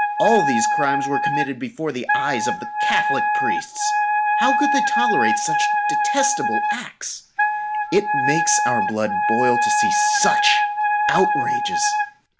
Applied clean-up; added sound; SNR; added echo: none; Wind instrument, woodwind instrument; -4 dB; none.